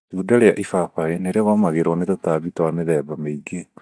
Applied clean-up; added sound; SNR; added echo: neural mask model DeepFilterNet 3.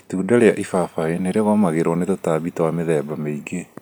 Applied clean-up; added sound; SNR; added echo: none; none; none; none.